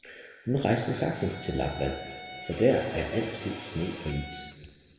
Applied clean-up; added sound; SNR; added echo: none; Bowed string instrument; 13 dB; reverberation time 2.1 s.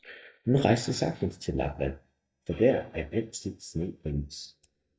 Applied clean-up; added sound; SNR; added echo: neural mask model DeepFilterNet 3.